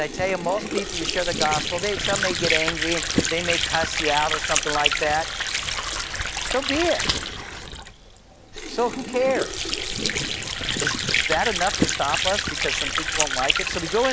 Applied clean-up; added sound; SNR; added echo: none; Sink (filling or washing) / Water; -1 dB; none.